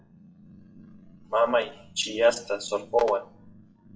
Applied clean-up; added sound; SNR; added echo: classical method WPE with log-MMSE.